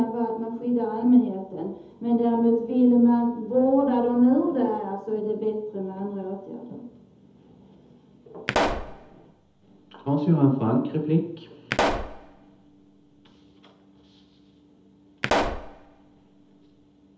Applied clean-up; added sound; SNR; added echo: none; Explosion; 4 dB; reverberation time 0.8 s.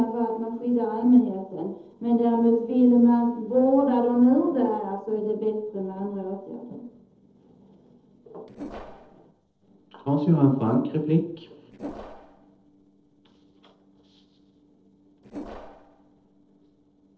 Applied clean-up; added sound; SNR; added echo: neural separator model SepFormer DNS4.